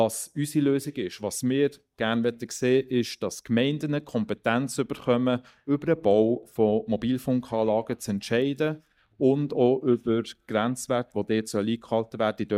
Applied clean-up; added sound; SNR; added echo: neural mask model DeepFilterNet 3.